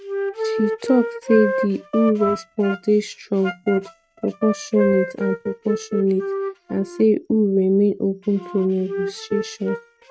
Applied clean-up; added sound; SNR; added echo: neural mask model RNNoise.